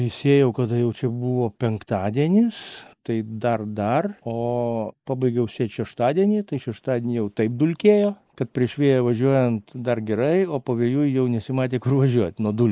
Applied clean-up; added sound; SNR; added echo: neural mask model Resemble Enhance denoiser.